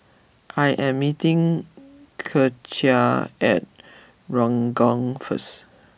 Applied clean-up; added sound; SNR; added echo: none; none; none; none.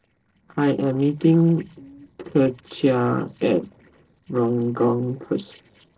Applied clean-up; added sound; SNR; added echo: neural separator model SepFormer DNS4.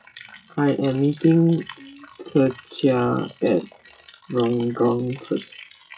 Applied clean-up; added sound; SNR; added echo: classical method WPE with log-MMSE.